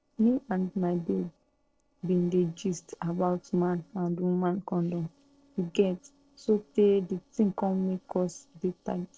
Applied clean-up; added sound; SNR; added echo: neural separator model SepFormer DNS4.